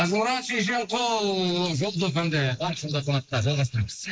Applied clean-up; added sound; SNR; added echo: neural mask model Resemble Enhance denoiser.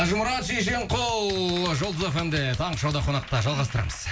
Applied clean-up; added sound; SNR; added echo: none; none; none; none.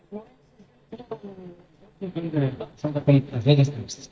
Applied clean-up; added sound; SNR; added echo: neural mask model DeepFilterNet 3.